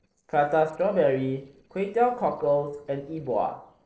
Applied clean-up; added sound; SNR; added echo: neural separator model SepFormer DNS4.